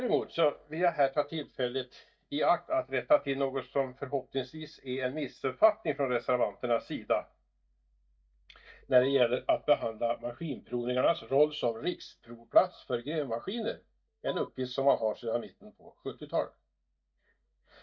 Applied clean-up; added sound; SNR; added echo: neural mask model DeepFilterNet 3.